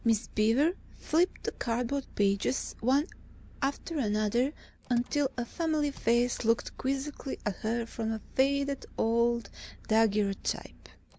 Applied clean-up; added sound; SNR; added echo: none; Engine; 20 dB; none.